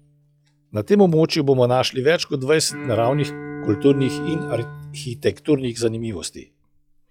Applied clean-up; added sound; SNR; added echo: classical method log-MMSE.